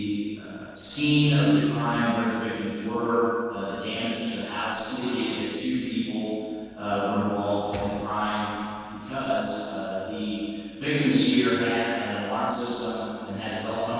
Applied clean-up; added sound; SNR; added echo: neural separator model SepFormer DNS4.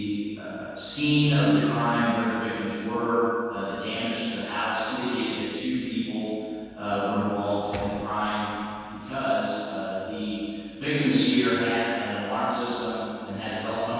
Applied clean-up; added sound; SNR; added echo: none; Door; 16 dB; reverberation time 2.1 s.